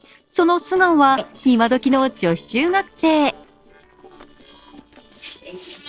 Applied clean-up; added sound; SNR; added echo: neural separator model SepFormer DNS4.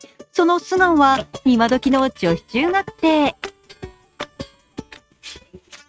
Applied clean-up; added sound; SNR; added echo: neural mask model RNNoise.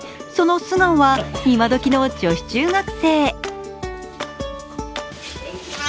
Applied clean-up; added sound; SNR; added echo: none; none; none; none.